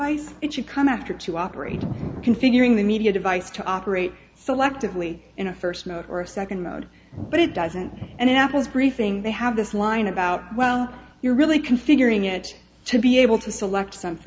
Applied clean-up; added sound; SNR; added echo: none; Thunder; 19 dB; none.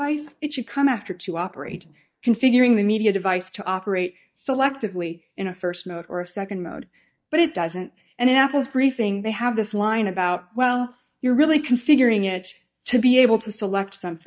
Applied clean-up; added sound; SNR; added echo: neural mask model DeepFilterNet 3.